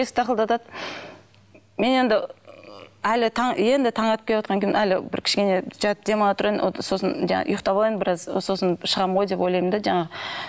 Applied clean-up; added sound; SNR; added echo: none; none; none; none.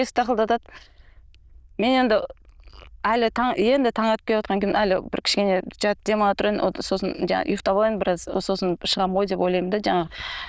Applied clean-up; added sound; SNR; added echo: neural diffusion model UNIVERSE++.